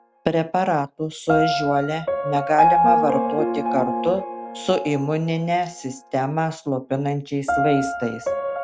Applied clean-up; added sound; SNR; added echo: none; Piano; 1 dB; none.